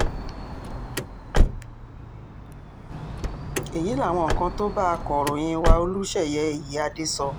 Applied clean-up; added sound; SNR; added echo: none; Car; -1 dB; none.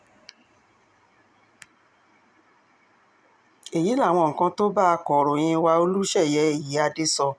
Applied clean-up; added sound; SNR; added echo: none; none; none; none.